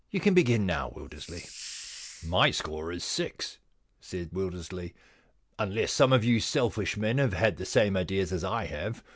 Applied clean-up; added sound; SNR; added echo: none; Hiss; 15 dB; none.